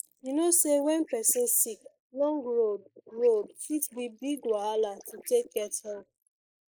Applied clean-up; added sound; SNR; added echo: neural mask model Resemble Enhance denoiser.